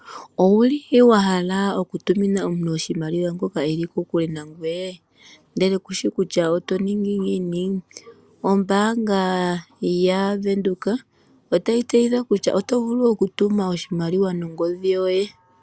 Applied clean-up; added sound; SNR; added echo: none; none; none; none.